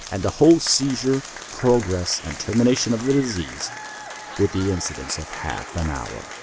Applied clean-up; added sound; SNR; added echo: none; Applause / Crowd; 13 dB; none.